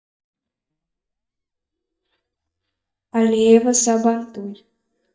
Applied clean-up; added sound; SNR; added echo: neural mask model DeepFilterNet 3.